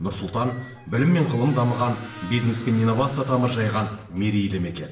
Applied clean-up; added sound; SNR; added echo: none; Squeak; 20 dB; reverberation time 0.8 s.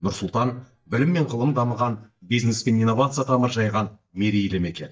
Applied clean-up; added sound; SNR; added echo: neural mask model DeepFilterNet 3.